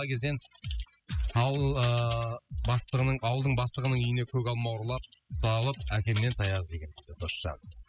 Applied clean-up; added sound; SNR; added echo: classical method spectral subtraction.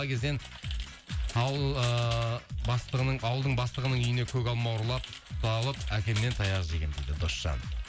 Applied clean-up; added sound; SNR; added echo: none; Computer keyboard; 16 dB; none.